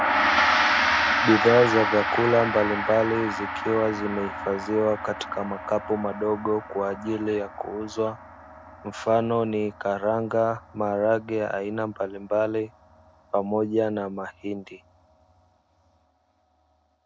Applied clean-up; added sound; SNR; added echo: none; Gong; 3 dB; none.